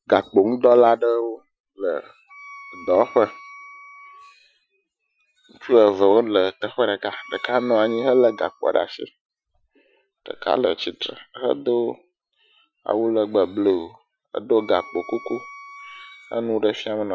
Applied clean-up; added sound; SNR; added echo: classical method Wiener filter.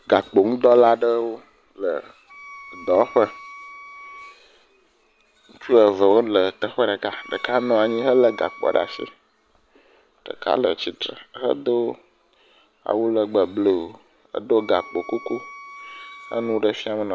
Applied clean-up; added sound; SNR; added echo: none; Wind instrument, woodwind instrument; 19 dB; none.